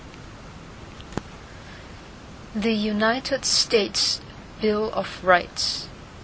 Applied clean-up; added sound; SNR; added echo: none; none; none; none.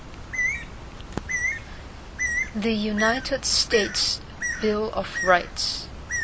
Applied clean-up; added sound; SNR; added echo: none; Bird; 4 dB; none.